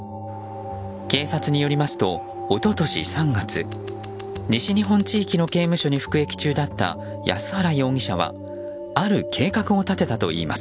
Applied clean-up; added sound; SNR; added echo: none; Scissors; 13 dB; none.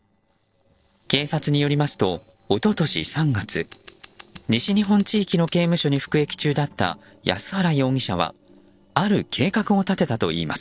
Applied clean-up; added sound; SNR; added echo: neural separator model SepFormer DNS4.